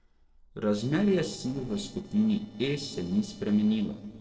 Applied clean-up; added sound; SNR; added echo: neural separator model SepFormer DNS4.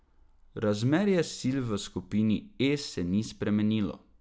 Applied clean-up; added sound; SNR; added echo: none; none; none; none.